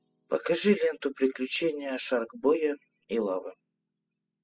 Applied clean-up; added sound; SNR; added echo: classical method spectral subtraction.